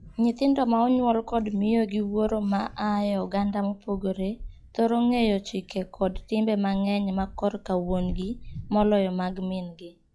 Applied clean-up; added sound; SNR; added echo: classical method log-MMSE.